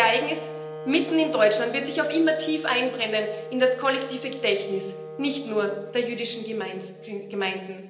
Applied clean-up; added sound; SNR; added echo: none; Wind instrument, woodwind instrument; 12 dB; reverberation time 0.8 s.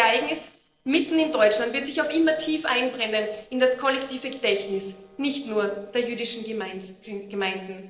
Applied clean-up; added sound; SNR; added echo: neural separator model SepFormer DNS4.